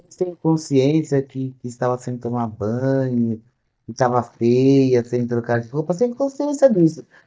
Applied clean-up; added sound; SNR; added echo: neural mask model DeepFilterNet 3.